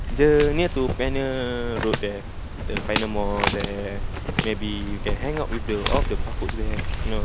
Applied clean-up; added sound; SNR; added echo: none; Walk, footsteps; -1 dB; none.